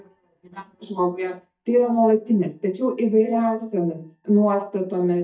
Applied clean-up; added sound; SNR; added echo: neural mask model DeepFilterNet 3.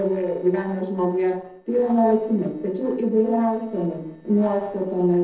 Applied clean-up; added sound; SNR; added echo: neural separator model SepFormer DNS4.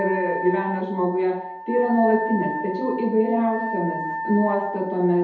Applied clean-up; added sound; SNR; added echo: none; Wind instrument, woodwind instrument; 7 dB; reverberation time 2.0 s.